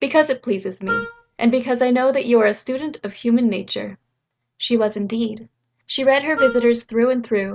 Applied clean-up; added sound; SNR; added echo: neural mask model RNNoise.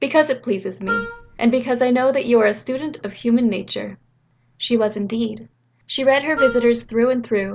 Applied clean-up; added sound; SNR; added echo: none; Wind instrument, woodwind instrument; 9 dB; none.